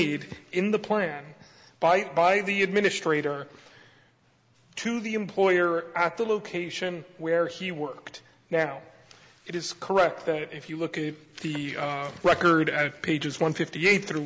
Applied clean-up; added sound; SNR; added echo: none; none; none; none.